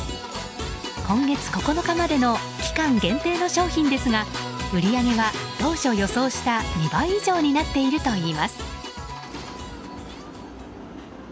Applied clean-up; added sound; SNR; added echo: none; none; none; none.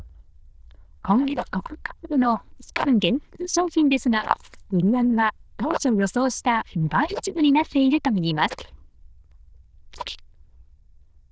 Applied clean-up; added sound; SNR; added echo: neural diffusion model UNIVERSE++.